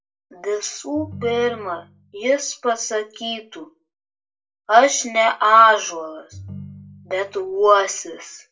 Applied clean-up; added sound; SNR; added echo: none; Ringtone; 18 dB; reverberation time 0.2 s.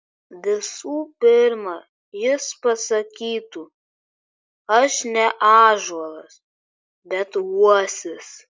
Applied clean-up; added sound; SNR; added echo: none; none; none; none.